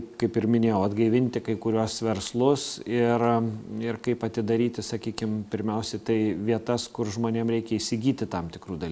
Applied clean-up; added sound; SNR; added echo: none; none; none; none.